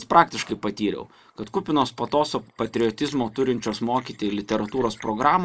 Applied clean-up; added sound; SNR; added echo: neural mask model Resemble Enhance denoiser.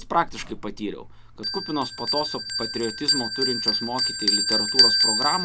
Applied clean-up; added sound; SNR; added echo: none; Bell; -4 dB; none.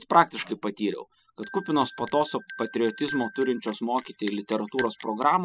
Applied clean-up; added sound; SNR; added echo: classical method spectral subtraction.